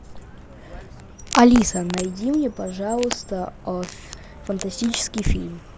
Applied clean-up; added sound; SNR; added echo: none; Car; 18 dB; none.